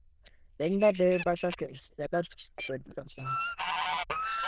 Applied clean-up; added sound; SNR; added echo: neural diffusion model UNIVERSE++.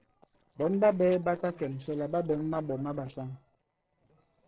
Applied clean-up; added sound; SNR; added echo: neural separator model SepFormer DNS4.